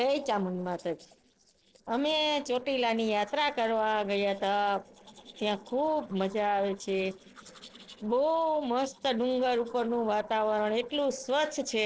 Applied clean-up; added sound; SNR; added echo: neural separator model SepFormer DNS4.